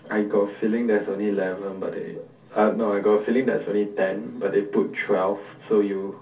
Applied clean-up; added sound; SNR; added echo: none; none; none; reverberation time 0.3 s.